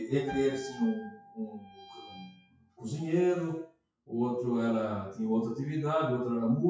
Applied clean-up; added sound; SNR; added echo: classical method WPE with log-MMSE.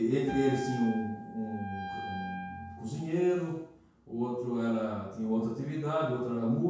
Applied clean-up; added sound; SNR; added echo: none; Wind instrument, woodwind instrument; 10 dB; reverberation time 0.6 s.